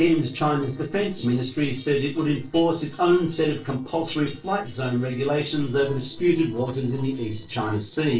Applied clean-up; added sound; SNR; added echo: neural separator model SepFormer DNS4.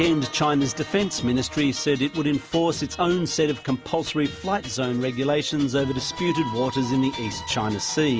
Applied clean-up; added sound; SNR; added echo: none; none; none; none.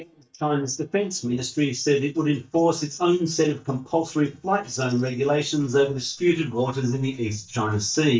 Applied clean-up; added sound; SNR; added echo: neural mask model DeepFilterNet 3.